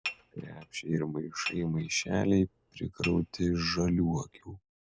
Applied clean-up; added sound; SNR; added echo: none; Dishes, pots, and pans / Chink, clink; 13 dB; none.